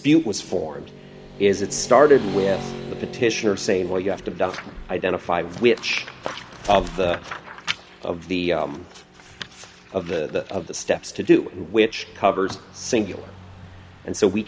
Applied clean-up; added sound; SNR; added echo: none; Motorcycle / Traffic noise, roadway noise; 17 dB; none.